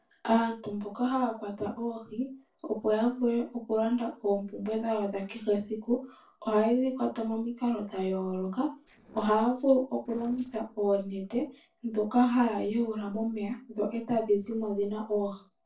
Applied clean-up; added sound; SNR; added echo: neural separator model SepFormer DNS4.